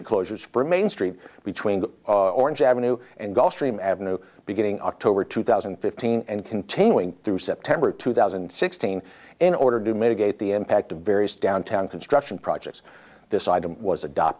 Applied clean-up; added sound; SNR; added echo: none; none; none; none.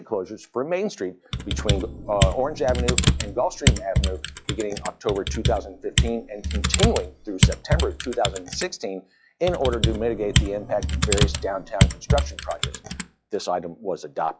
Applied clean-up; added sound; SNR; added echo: classical method log-MMSE.